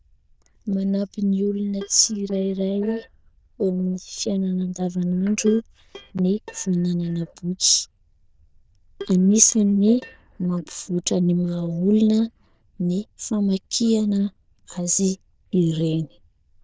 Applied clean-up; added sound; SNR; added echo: neural diffusion model UNIVERSE++.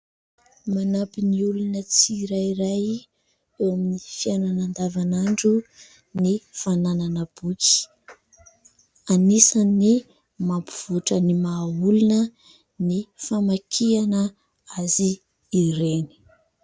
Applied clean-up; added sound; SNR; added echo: none; none; none; none.